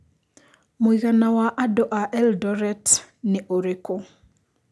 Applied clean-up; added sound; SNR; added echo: none; none; none; none.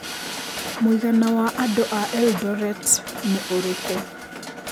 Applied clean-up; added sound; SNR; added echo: none; Drill + Mechanisms; 9 dB; none.